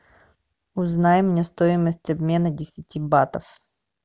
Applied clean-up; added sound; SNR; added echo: none; none; none; none.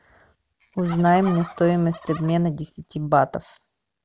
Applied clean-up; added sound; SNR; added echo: none; Fowl; 17 dB; none.